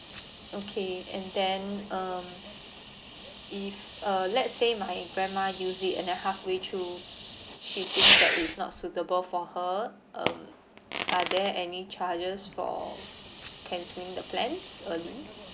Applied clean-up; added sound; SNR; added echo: none; Fireworks; 0 dB; none.